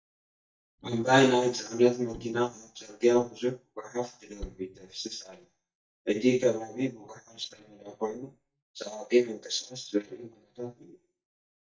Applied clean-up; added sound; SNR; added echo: neural mask model DeepFilterNet 3.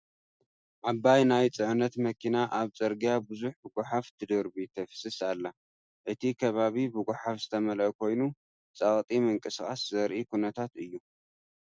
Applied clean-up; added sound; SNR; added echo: none; none; none; none.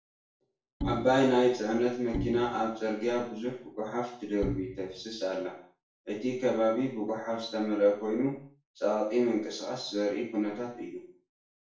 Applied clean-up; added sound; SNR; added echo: none; Bowed string instrument; 8 dB; reverberation time 0.5 s.